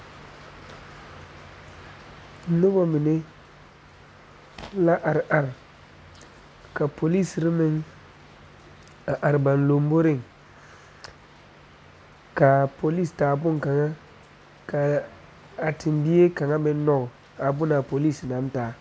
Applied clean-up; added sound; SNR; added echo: none; none; none; none.